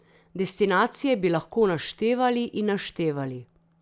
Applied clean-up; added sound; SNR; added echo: none; none; none; none.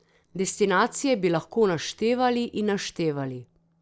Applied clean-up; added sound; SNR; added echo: neural separator model SepFormer DNS4.